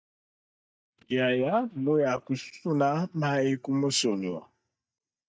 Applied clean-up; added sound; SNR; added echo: neural mask model DeepFilterNet 3.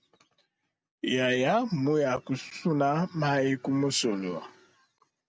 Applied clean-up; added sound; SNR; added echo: none; none; none; none.